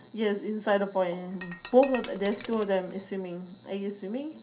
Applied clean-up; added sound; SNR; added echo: none; Shatter; 18 dB; reverberation time 0.3 s.